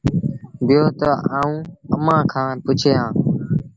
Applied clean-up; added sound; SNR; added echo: none; none; none; none.